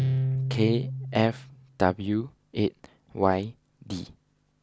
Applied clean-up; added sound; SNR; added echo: none; Guitar; 4 dB; none.